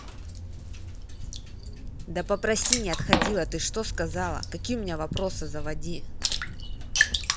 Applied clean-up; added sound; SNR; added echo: none; Water / Splash, splatter; -2 dB; none.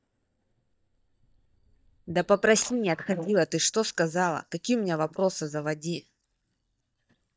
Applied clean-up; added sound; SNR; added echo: neural mask model DeepFilterNet 3.